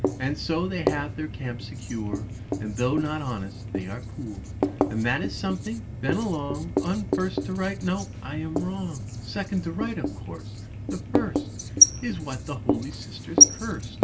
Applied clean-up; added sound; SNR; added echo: none; Writing; -3 dB; reverberation time 0.2 s.